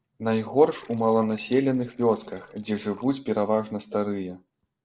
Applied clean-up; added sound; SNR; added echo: neural separator model SepFormer DNS4.